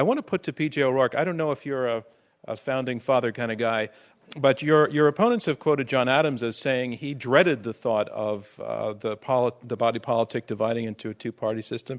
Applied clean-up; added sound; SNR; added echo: none; none; none; none.